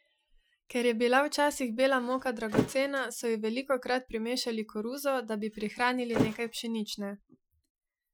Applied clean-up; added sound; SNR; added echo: classical method Wiener filter.